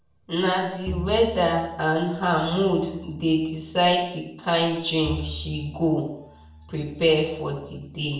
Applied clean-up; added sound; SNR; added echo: none; Bowed string instrument; 13 dB; reverberation time 0.7 s.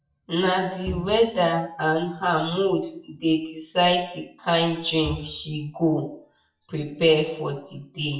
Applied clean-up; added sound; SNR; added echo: classical method WPE with log-MMSE.